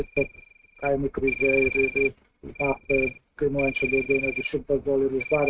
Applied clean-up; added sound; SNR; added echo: neural mask model RNNoise.